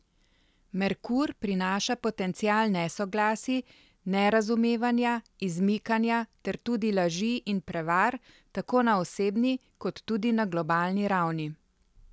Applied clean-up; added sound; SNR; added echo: none; none; none; none.